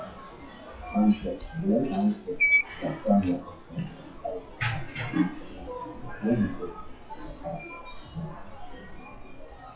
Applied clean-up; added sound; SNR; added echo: classical method WPE with log-MMSE.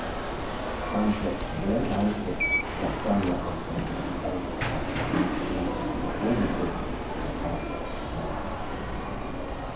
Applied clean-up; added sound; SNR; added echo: none; Alarm; -3 dB; reverberation time 0.6 s.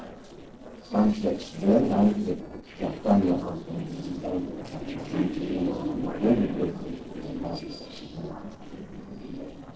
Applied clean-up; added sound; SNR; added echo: neural separator model SepFormer DNS4.